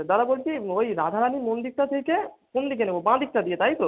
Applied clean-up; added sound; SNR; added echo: none; none; none; none.